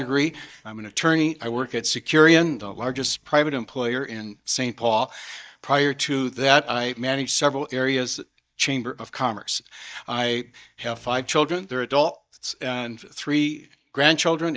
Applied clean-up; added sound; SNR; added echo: neural mask model DeepFilterNet 3.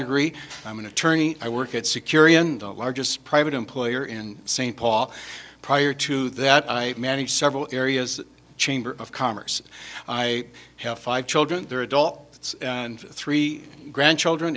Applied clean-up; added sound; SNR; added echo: none; none; none; none.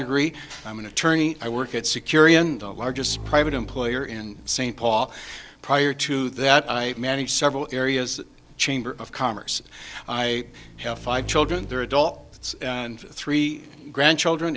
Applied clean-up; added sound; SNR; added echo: none; Motorcycle / Engine; 18 dB; none.